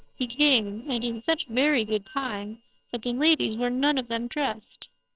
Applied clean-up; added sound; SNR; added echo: neural separator model SepFormer WHAMR!.